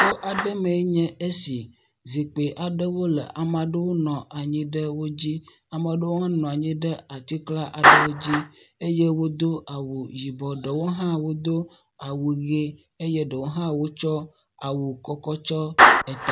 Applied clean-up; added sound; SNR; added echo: none; Clapping; 1 dB; none.